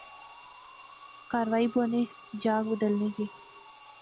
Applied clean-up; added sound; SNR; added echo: none; Alarm; 19 dB; none.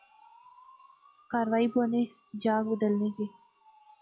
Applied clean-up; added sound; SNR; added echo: classical method log-MMSE.